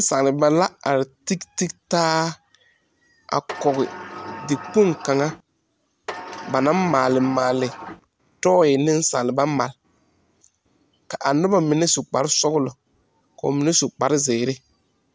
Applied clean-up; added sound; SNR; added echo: none; Sliding door; 14 dB; none.